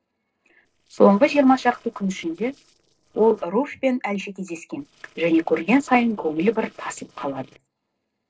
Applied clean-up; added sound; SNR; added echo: neural separator model SepFormer DNS4.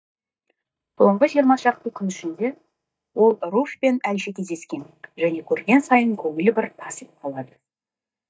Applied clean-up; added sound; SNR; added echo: neural mask model DeepFilterNet 3.